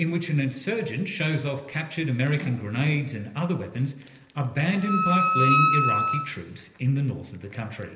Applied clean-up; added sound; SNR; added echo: none; Wind instrument, woodwind instrument; -2 dB; reverberation time 1.4 s.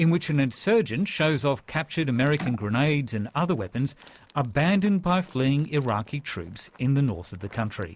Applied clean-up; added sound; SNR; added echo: none; none; none; none.